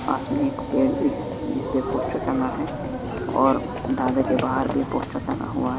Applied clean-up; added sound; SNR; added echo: none; Run / Train; 8 dB; none.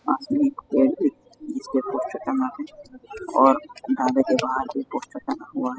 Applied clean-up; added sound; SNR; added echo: classical method spectral subtraction.